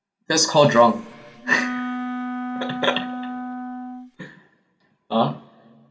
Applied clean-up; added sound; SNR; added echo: none; Wind instrument, woodwind instrument; 7 dB; reverberation time 1.2 s.